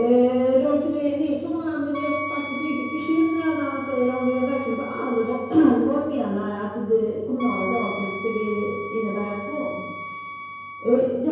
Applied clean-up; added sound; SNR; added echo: none; Wind instrument, woodwind instrument; 12 dB; reverberation time 1.0 s.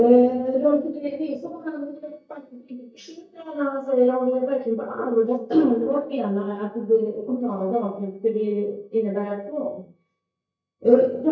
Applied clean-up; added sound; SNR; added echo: neural mask model DeepFilterNet 3.